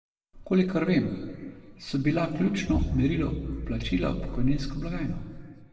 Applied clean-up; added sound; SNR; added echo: none; Explosion; 6 dB; reverberation time 1.8 s.